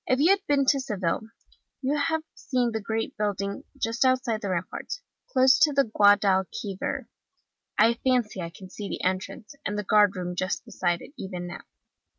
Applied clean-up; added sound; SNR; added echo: none; none; none; none.